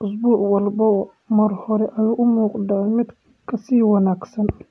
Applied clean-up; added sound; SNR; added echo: none; none; none; none.